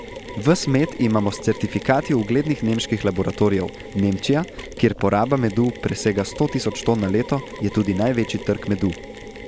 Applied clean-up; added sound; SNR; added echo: none; Mechanisms; 14 dB; none.